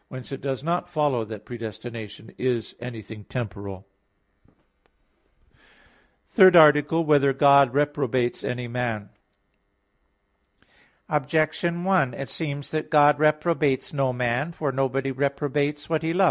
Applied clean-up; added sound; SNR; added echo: none; none; none; none.